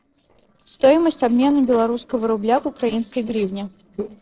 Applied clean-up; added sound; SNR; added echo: neural separator model SepFormer DNS4.